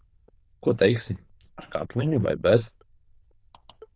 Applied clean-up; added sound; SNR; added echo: neural diffusion model UNIVERSE++.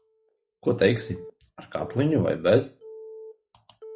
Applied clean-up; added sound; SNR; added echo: classical method log-MMSE.